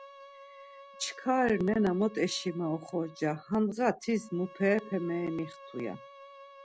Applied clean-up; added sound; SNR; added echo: none; Bowed string instrument; 20 dB; none.